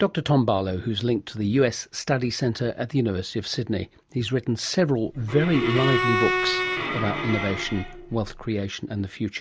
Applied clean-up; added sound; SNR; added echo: none; Bowed string instrument; 2 dB; none.